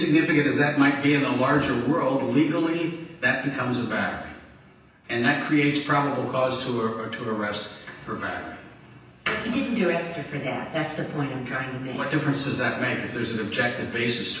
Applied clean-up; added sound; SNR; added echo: none; none; none; reverberation time 0.9 s.